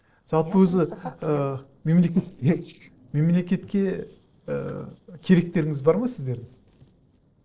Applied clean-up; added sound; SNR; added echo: neural separator model SepFormer DNS4.